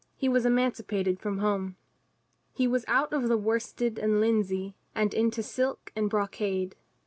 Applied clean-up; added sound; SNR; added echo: none; none; none; none.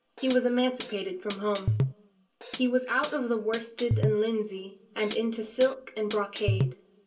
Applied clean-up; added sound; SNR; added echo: none; Hi-hat; 3 dB; reverberation time 0.2 s.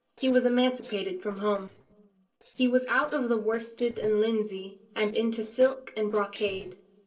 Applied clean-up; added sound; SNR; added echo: neural separator model SepFormer DNS4.